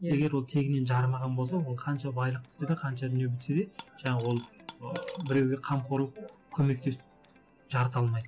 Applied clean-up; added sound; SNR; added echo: none; Coin (dropping); 17 dB; none.